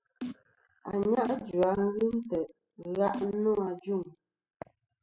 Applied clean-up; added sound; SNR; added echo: classical method spectral subtraction.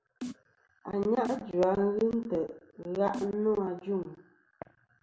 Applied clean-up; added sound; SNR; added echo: none; Snare drum; 12 dB; none.